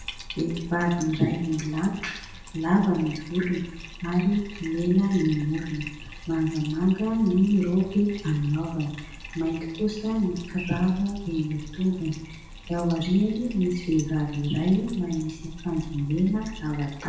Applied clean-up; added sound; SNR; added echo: none; Bathtub (filling or washing); 15 dB; reverberation time 0.9 s.